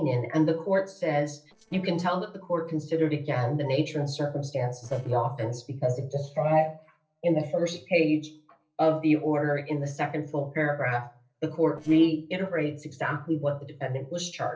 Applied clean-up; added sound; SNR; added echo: neural separator model SepFormer DNS4.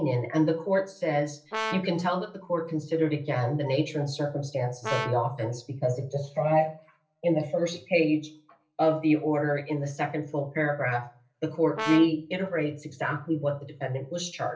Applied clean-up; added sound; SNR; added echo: none; Brass instrument; 8 dB; reverberation time 0.3 s.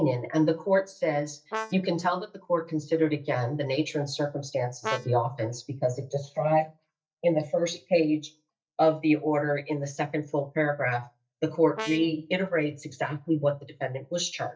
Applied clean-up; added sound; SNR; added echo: neural mask model DeepFilterNet 3.